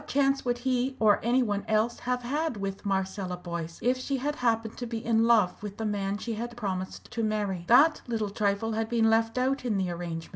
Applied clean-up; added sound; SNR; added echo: none; none; none; none.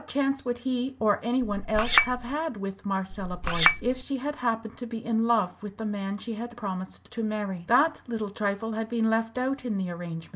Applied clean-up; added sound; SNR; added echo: none; Chink, clink; -2 dB; none.